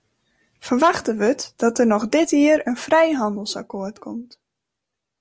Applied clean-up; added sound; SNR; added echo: none; none; none; none.